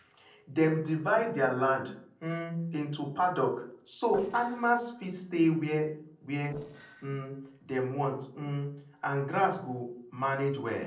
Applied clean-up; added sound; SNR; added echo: neural separator model SepFormer DNS4.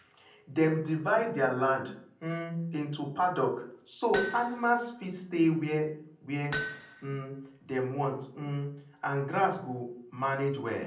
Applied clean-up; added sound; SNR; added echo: none; Hammer; 10 dB; reverberation time 0.6 s.